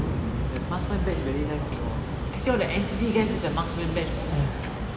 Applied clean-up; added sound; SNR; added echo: none; Domestic sounds, home sounds; 18 dB; none.